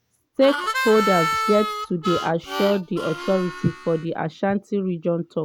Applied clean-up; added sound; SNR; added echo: none; Harmonica; 5 dB; none.